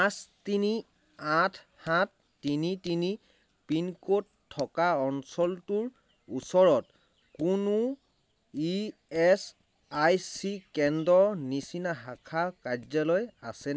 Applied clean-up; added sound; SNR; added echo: none; none; none; none.